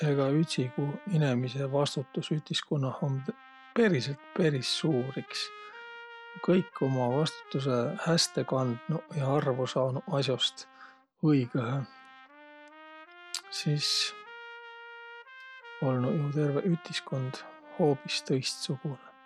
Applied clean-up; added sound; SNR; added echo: none; Trumpet; 19 dB; none.